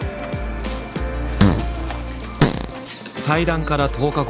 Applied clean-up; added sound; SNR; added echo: none; Fart; -2 dB; none.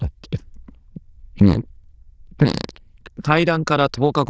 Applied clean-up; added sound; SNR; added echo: neural diffusion model UNIVERSE++.